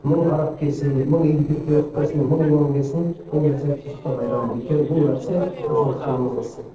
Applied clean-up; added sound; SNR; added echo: neural separator model SepFormer DNS4.